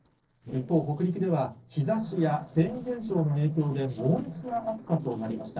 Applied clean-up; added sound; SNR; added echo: neural separator model SepFormer DNS4.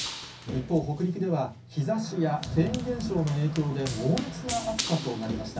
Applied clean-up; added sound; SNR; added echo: none; Run; 9 dB; reverberation time 0.3 s.